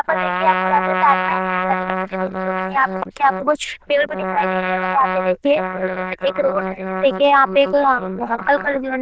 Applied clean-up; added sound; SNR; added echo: neural diffusion model UNIVERSE++.